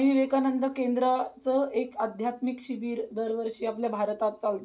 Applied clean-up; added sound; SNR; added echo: none; none; none; none.